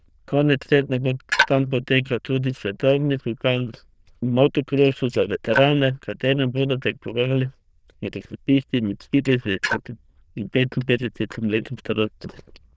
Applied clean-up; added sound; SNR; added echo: neural diffusion model UNIVERSE++.